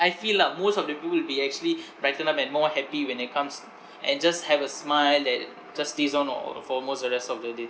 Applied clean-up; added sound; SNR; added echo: none; none; none; none.